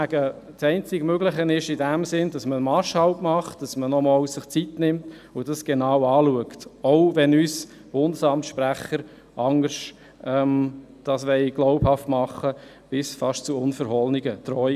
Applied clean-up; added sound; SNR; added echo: none; none; none; none.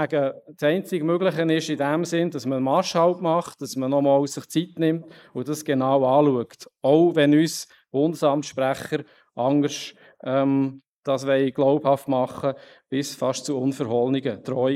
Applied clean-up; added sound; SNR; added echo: neural mask model Resemble Enhance denoiser.